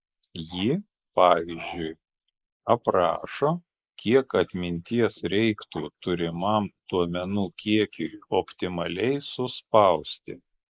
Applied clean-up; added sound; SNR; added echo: neural mask model Resemble Enhance denoiser.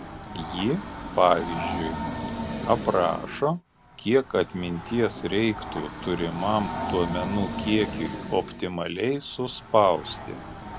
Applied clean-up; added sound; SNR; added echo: none; Train; 8 dB; none.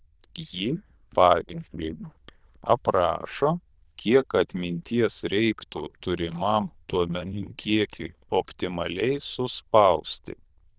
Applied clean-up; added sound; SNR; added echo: neural diffusion model UNIVERSE++.